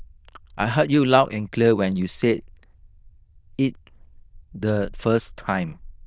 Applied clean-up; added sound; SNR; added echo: neural diffusion model UNIVERSE++.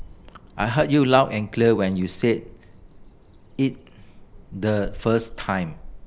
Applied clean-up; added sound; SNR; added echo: none; Bird vocalization, bird call, bird song; 17 dB; none.